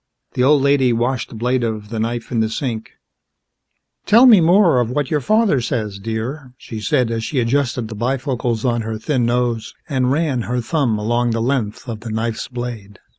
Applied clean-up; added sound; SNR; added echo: none; none; none; none.